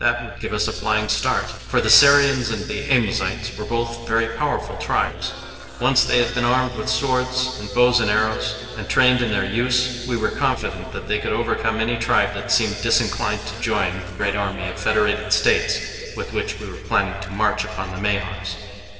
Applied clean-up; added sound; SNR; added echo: neural separator model SepFormer DNS4.